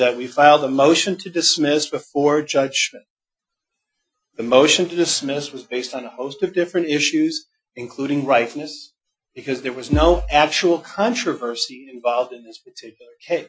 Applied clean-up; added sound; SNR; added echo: classical method Wiener filter.